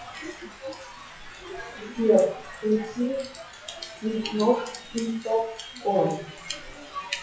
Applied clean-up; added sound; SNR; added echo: classical method WPE with log-MMSE.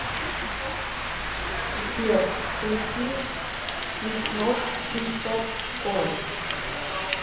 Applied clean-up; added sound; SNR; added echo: none; Rain; -1 dB; reverberation time 1.0 s.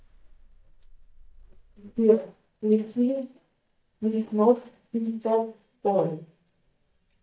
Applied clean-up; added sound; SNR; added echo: neural mask model DeepFilterNet 3.